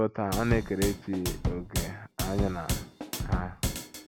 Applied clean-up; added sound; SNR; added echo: none; Drum / Drum kit; 0 dB; none.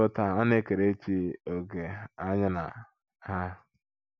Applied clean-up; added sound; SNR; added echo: none; none; none; none.